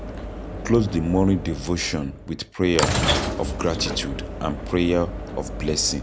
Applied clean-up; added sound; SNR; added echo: none; Sliding door / Train; 4 dB; none.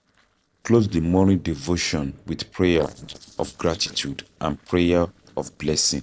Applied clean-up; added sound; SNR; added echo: neural separator model SepFormer DNS4.